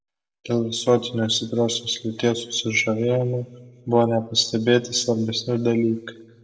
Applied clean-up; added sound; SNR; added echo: none; none; none; reverberation time 0.9 s.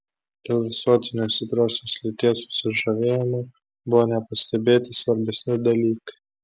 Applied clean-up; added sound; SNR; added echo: none; none; none; none.